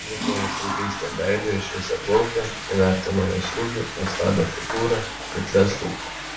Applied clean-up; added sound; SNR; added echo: none; Toilet flush / Water; 6 dB; reverberation time 0.3 s.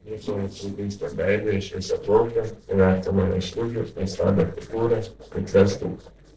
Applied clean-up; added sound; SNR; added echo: neural separator model SepFormer DNS4.